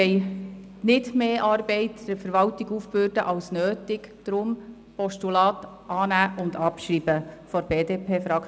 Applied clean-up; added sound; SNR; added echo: none; none; none; none.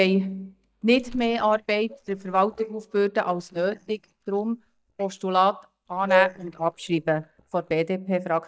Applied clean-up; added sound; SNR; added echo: neural mask model DeepFilterNet 3.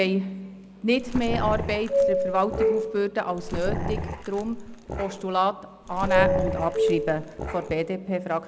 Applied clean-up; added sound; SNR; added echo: none; Doorbell + Growling; 0 dB; none.